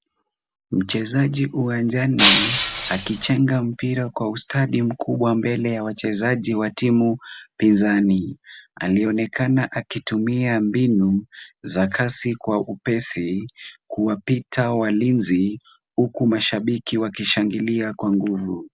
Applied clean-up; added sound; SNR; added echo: none; Shatter; -1 dB; none.